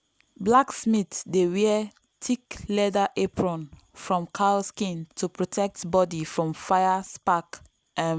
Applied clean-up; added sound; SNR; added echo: none; none; none; none.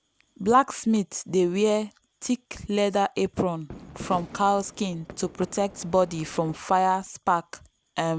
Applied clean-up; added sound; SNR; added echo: none; Fireworks; 16 dB; none.